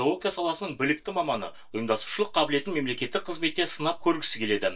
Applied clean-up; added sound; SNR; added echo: neural mask model DeepFilterNet 3.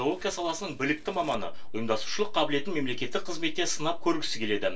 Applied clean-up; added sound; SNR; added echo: neural separator model SepFormer DNS4.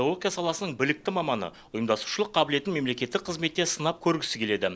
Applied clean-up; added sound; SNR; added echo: none; none; none; none.